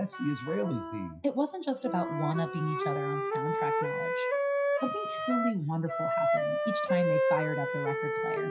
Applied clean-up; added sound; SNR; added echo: classical method WPE with log-MMSE.